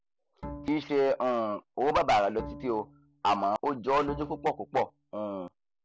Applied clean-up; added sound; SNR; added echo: none; Bowed string instrument; 16 dB; none.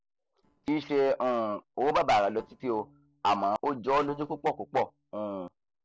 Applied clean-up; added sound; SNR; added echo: neural separator model SepFormer DNS4.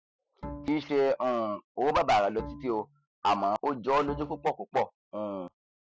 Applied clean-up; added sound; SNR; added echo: classical method Wiener filter.